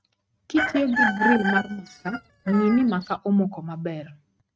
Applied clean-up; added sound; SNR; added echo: neural mask model RNNoise.